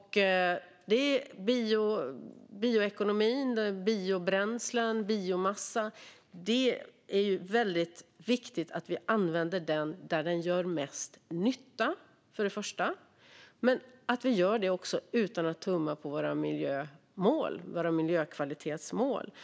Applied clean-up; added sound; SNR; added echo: none; none; none; none.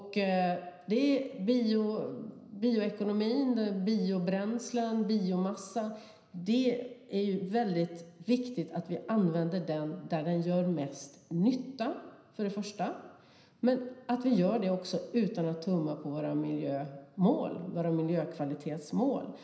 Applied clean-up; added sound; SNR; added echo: none; none; none; reverberation time 0.9 s.